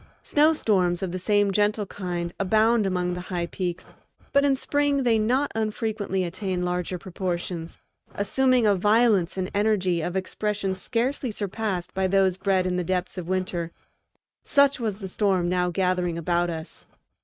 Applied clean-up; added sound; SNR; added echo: neural mask model RNNoise.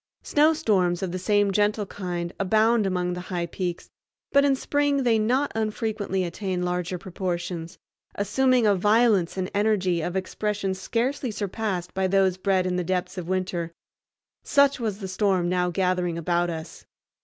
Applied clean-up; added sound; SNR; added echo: none; none; none; none.